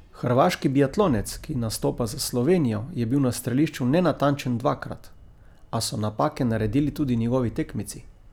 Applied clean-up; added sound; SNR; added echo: none; Wind; 20 dB; none.